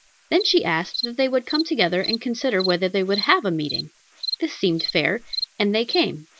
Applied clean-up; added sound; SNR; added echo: none; Cricket; 9 dB; none.